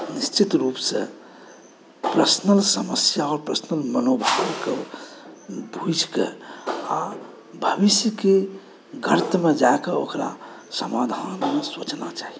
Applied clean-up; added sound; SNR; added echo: none; Whoosh, swoosh, swish; 7 dB; none.